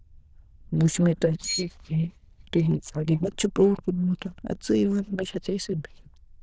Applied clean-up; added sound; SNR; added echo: neural diffusion model UNIVERSE++.